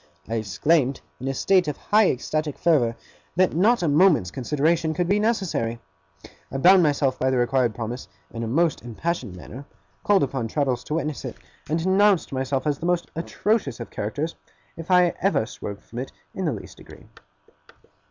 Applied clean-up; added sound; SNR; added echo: none; none; none; none.